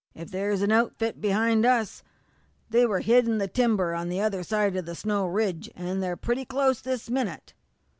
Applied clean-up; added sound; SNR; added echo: none; none; none; none.